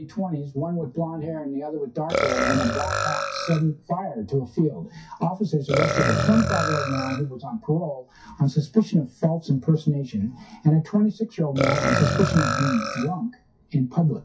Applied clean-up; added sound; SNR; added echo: classical method WPE with log-MMSE.